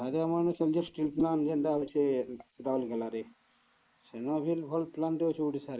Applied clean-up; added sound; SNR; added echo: neural mask model Resemble Enhance denoiser.